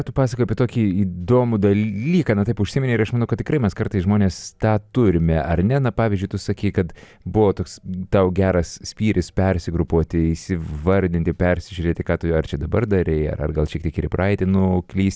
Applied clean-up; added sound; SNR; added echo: none; none; none; none.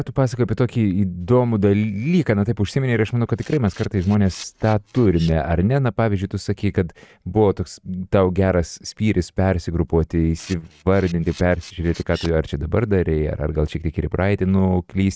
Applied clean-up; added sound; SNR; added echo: neural mask model RNNoise.